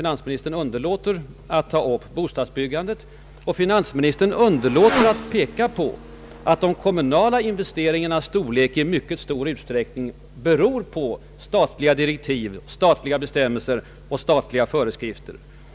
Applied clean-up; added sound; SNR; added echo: none; Motorcycle; 15 dB; none.